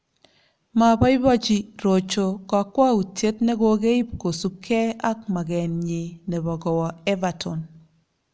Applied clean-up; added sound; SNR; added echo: none; none; none; none.